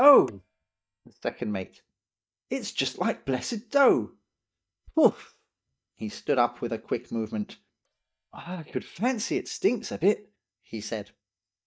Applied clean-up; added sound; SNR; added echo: neural mask model DeepFilterNet 3.